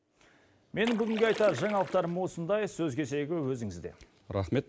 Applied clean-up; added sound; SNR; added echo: none; Splash, splatter; 11 dB; none.